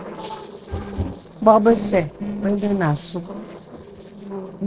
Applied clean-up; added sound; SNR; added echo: neural separator model SepFormer DNS4.